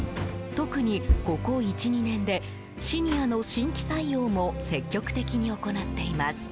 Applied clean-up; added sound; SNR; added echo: none; Wood; 8 dB; none.